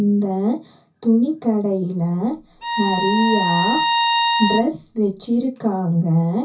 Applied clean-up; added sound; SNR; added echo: none; Bowed string instrument; 1 dB; reverberation time 0.3 s.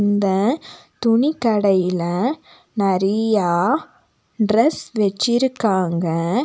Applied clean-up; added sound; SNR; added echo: none; none; none; none.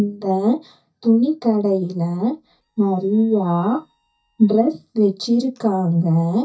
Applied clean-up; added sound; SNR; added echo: neural mask model DeepFilterNet 3.